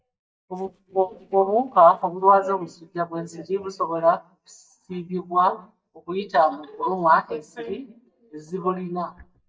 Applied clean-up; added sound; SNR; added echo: neural mask model DeepFilterNet 3.